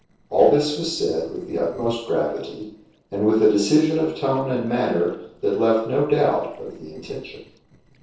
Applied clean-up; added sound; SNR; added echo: neural separator model SepFormer DNS4.